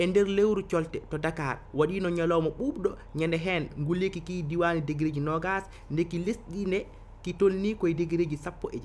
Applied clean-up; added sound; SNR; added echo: none; none; none; none.